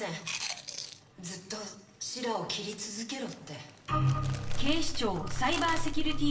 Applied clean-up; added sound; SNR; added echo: none; Chewing, mastication; 14 dB; reverberation time 0.7 s.